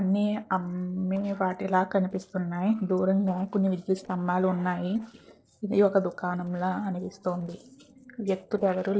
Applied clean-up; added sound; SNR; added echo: neural separator model SepFormer DNS4.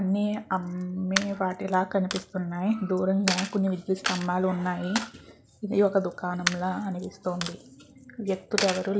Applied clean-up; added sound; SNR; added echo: none; Coin (dropping); 9 dB; none.